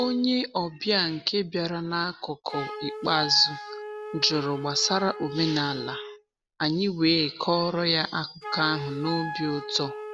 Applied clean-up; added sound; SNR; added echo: none; Wind instrument, woodwind instrument; 12 dB; none.